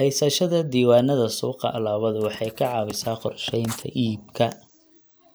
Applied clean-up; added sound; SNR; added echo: none; Writing; 18 dB; none.